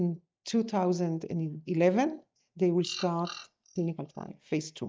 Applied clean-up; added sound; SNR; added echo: neural mask model DeepFilterNet 3.